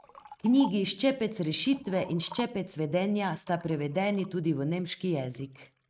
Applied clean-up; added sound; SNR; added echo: neural mask model RNNoise.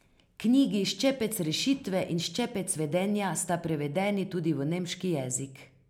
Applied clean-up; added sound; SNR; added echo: none; none; none; none.